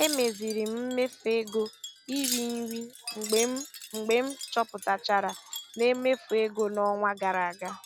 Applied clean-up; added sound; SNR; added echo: none; Wind chime; 11 dB; none.